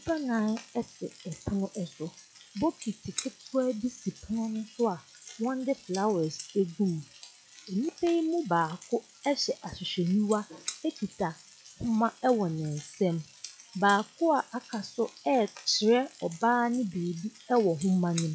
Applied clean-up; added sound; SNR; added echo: classical method log-MMSE.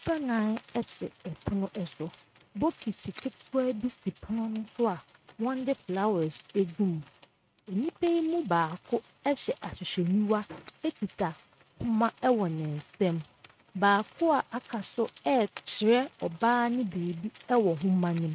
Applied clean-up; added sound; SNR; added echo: neural mask model RNNoise.